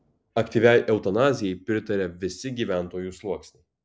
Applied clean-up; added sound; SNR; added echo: none; none; none; none.